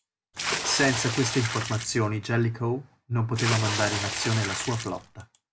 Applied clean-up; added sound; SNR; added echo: none; Water / Splash, splatter; 4 dB; none.